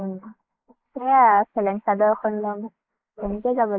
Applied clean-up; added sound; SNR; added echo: neural mask model Resemble Enhance denoiser.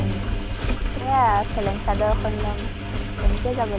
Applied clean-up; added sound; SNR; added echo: none; Engine; -1 dB; none.